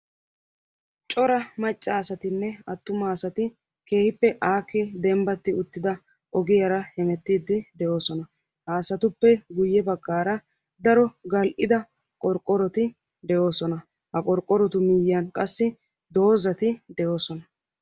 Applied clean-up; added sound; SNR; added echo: none; none; none; none.